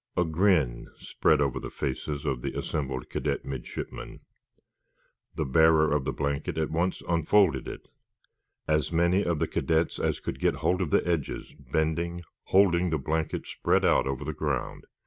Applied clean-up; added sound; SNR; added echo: none; none; none; none.